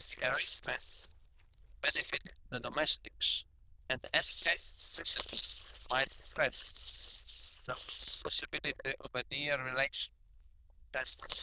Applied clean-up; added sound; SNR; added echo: neural diffusion model UNIVERSE++.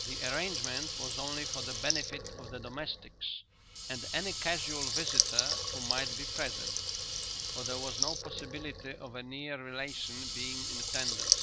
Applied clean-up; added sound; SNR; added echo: none; Water tap, faucet / Liquid; -4 dB; none.